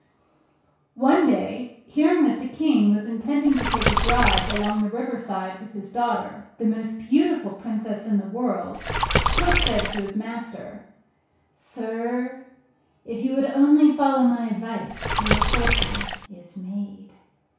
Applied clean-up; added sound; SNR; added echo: none; Water / Splash, splatter; -2 dB; reverberation time 0.6 s.